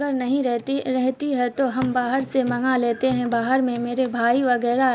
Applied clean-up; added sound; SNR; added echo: none; Hands / Wood; 20 dB; none.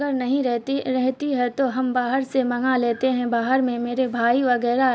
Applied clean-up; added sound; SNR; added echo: none; none; none; none.